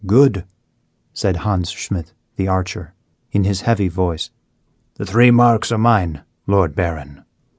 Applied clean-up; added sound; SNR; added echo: none; none; none; none.